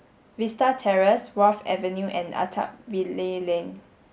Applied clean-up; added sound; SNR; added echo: none; none; none; none.